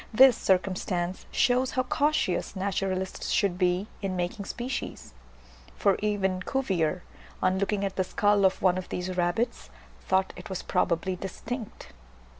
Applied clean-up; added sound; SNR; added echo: none; none; none; none.